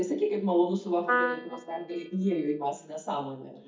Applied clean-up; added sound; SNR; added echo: neural mask model DeepFilterNet 3.